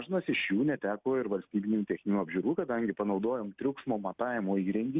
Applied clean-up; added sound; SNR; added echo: none; none; none; none.